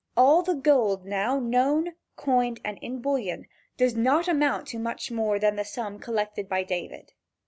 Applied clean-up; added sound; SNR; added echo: none; none; none; none.